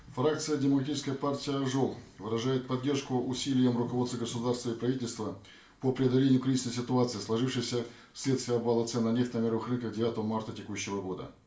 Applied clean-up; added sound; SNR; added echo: none; none; none; reverberation time 0.3 s.